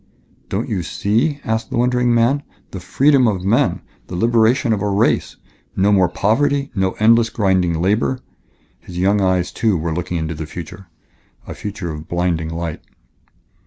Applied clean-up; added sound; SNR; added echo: none; none; none; none.